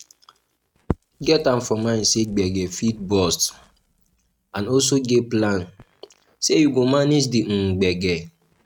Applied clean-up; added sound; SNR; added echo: neural mask model RNNoise.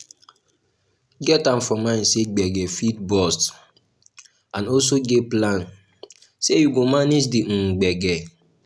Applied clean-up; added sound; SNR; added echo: none; none; none; none.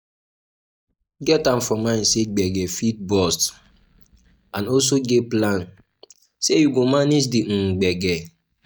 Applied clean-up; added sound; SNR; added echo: neural mask model DeepFilterNet 3.